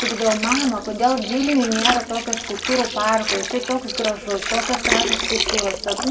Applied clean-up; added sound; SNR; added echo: none; Water; 3 dB; reverberation time 1.8 s.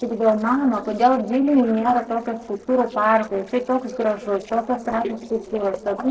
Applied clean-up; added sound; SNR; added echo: neural separator model SepFormer DNS4.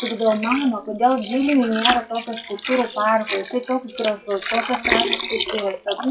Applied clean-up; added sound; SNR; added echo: classical method WPE with log-MMSE.